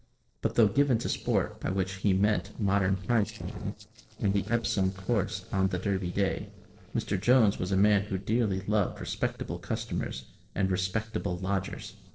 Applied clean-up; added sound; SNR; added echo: neural separator model SepFormer DNS4.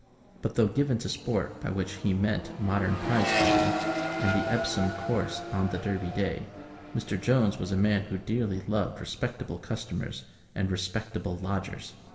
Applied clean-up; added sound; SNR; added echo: none; Accelerating, revving, vroom; 5 dB; reverberation time 2.8 s.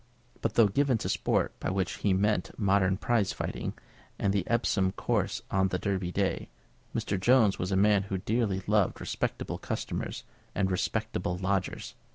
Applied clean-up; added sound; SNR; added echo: none; none; none; none.